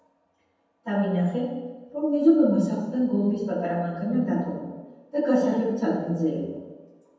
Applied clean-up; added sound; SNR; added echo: none; none; none; reverberation time 1.1 s.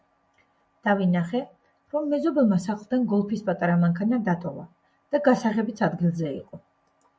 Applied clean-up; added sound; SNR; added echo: none; none; none; none.